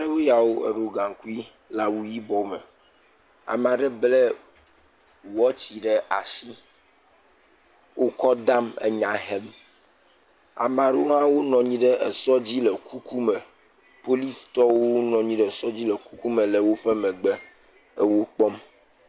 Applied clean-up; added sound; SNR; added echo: none; none; none; none.